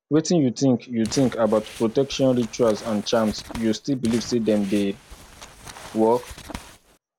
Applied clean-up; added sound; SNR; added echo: none; Crumpling, crinkling; 18 dB; none.